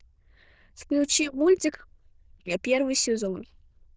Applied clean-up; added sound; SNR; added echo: neural diffusion model UNIVERSE++.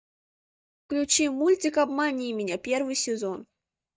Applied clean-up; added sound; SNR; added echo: neural mask model DeepFilterNet 3.